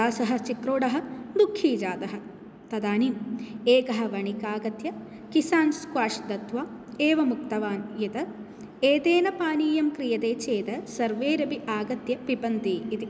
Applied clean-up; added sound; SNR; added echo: none; none; none; none.